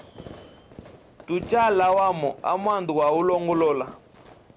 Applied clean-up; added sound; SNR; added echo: none; Fireworks; 20 dB; none.